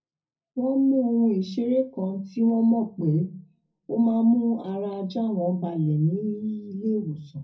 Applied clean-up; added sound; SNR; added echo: none; none; none; reverberation time 0.4 s.